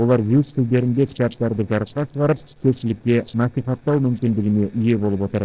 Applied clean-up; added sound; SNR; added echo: neural separator model SepFormer DNS4.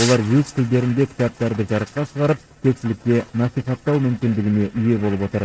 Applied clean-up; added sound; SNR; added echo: neural mask model RNNoise.